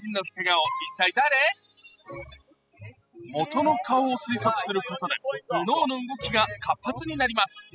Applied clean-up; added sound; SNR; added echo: classical method spectral subtraction.